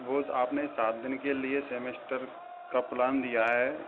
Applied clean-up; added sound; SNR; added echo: none; Crowd; 15 dB; none.